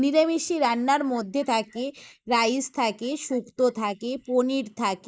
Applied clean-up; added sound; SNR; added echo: neural mask model Resemble Enhance denoiser.